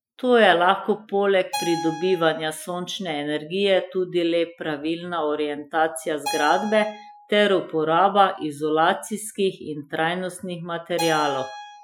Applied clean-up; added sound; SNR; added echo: classical method Wiener filter.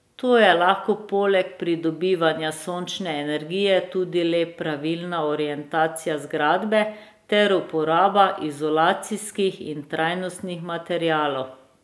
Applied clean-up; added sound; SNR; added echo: none; none; none; none.